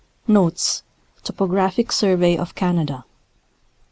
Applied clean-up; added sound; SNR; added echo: none; none; none; none.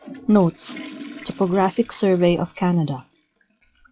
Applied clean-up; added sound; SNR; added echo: classical method log-MMSE.